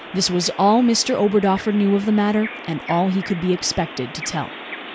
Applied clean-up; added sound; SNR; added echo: none; Bird vocalization, bird call, bird song; 14 dB; none.